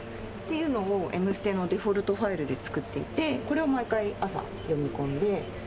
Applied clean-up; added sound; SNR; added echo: none; Applause + Train; 13 dB; none.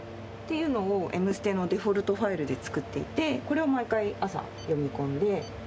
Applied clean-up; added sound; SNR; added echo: none; none; none; none.